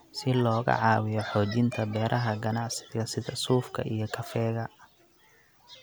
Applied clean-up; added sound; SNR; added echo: none; none; none; none.